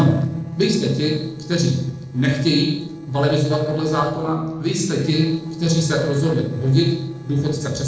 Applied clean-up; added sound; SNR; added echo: neural separator model SepFormer DNS4.